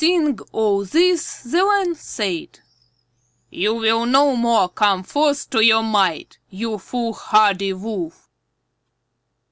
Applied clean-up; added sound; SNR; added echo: none; none; none; none.